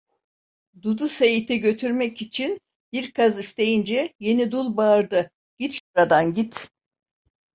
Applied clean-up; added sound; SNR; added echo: none; none; none; none.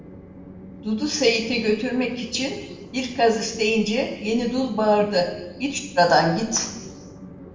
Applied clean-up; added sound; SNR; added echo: none; Train; 17 dB; reverberation time 1.0 s.